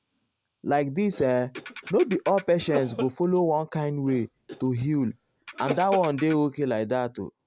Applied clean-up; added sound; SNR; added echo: none; Ratchet, pawl + Cough; 12 dB; none.